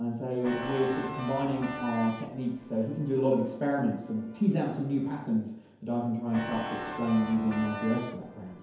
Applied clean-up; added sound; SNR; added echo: none; Organ; 11 dB; reverberation time 0.9 s.